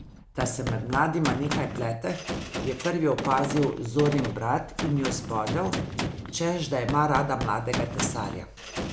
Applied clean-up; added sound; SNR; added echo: none; Gunshot, gunfire; 5 dB; none.